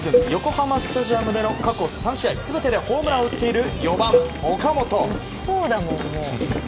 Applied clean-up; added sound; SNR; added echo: none; Cowbell; 4 dB; none.